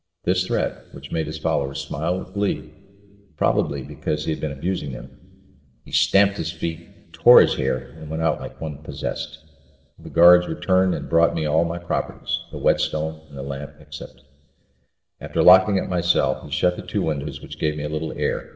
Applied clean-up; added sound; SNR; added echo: none; none; none; reverberation time 2.7 s.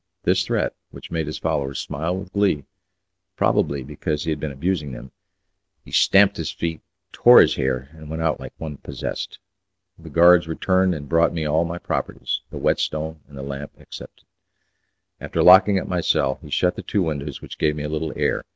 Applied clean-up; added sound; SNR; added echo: none; none; none; none.